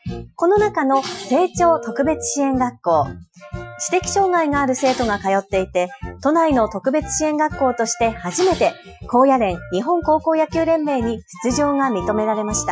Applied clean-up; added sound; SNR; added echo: classical method Wiener filter.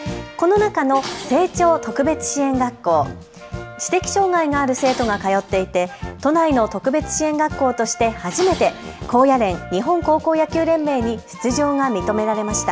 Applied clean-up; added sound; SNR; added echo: none; Dishes, pots, and pans; 19 dB; none.